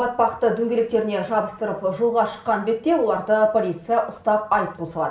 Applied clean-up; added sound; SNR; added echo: none; none; none; reverberation time 0.5 s.